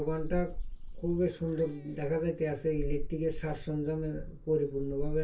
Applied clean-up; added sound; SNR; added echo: none; Meow / Purr; 5 dB; reverberation time 0.2 s.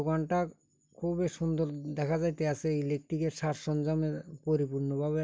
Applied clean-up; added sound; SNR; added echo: none; none; none; none.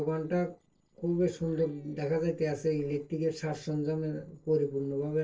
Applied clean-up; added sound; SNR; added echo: neural separator model SepFormer DNS4.